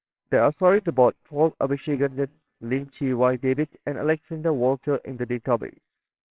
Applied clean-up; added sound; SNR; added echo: neural separator model SepFormer WHAMR!.